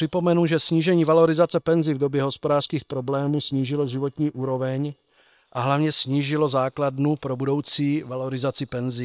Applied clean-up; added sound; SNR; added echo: neural separator model SepFormer WHAM!.